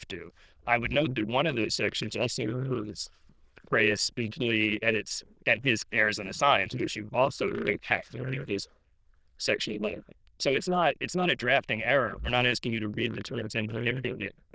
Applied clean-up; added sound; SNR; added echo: neural diffusion model UNIVERSE++.